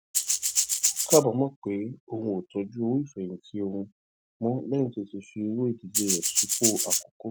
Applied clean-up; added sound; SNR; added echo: none; Rattle (instrument); -4 dB; none.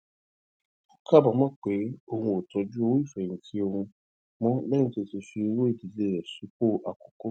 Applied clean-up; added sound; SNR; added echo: none; none; none; none.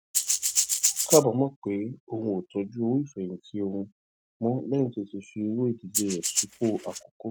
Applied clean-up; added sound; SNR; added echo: neural mask model RNNoise.